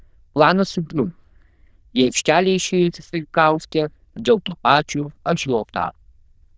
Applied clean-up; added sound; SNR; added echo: neural diffusion model UNIVERSE++.